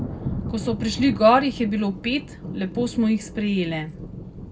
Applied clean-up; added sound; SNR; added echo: none; Thunder; 10 dB; reverberation time 0.3 s.